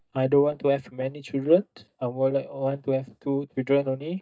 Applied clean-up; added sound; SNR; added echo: neural mask model DeepFilterNet 3.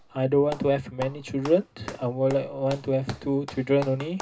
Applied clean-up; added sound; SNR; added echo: none; Clapping; 16 dB; reverberation time 0.2 s.